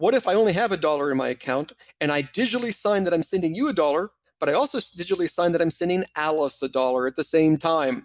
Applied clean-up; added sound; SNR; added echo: none; none; none; none.